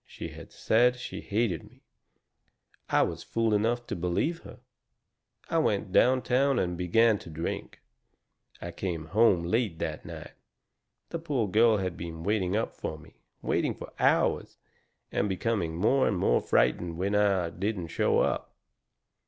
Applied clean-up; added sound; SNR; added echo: none; none; none; none.